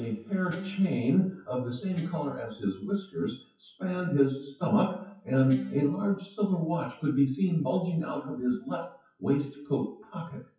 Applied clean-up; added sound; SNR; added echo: classical method WPE with log-MMSE.